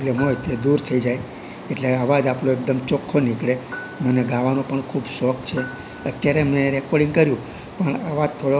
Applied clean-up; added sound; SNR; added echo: none; Piano; 19 dB; none.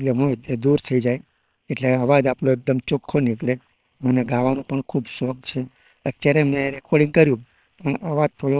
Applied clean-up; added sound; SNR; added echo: neural separator model SepFormer WHAM!.